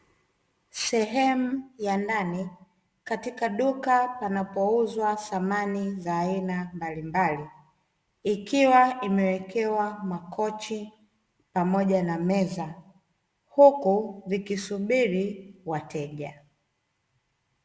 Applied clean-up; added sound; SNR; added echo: none; none; none; none.